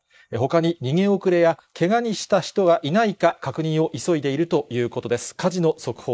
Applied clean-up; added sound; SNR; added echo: neural mask model Resemble Enhance denoiser.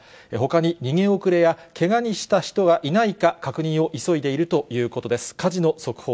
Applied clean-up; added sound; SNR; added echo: none; none; none; none.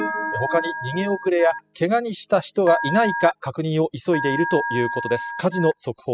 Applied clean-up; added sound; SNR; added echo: classical method spectral subtraction.